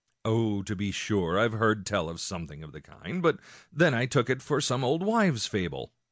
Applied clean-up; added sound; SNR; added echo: none; none; none; none.